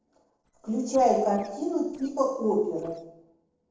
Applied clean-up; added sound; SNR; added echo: neural separator model SepFormer DNS4.